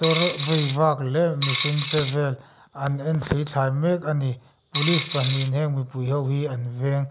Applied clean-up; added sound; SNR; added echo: none; Coin (dropping); 5 dB; none.